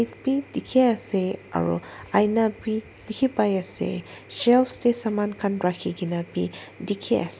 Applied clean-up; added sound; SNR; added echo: none; none; none; none.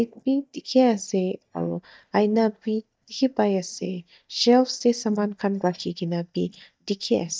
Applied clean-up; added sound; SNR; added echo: neural mask model DeepFilterNet 3.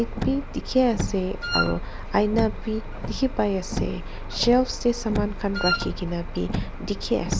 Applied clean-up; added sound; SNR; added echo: none; Wind instrument, woodwind instrument + Car; 4 dB; none.